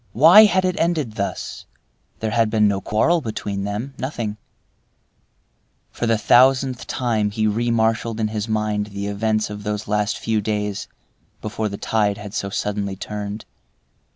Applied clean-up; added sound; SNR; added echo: none; none; none; none.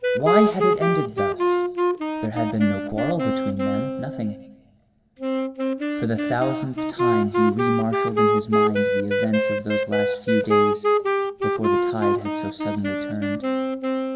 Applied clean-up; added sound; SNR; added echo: none; Wind instrument, woodwind instrument; -3 dB; reverberation time 1.4 s.